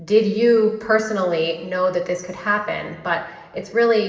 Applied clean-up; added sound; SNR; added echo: none; none; none; reverberation time 1.2 s.